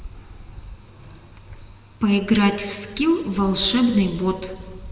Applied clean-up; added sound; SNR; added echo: none; Fixed-wing aircraft, airplane; 17 dB; reverberation time 1.6 s.